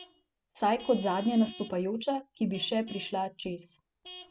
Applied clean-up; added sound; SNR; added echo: none; Vehicle horn, car horn, honking / Truck; 20 dB; none.